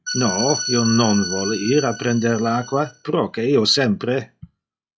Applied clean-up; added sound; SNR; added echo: classical method log-MMSE.